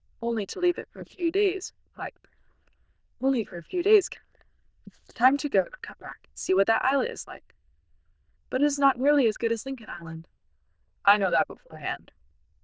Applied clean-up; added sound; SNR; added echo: neural diffusion model UNIVERSE++.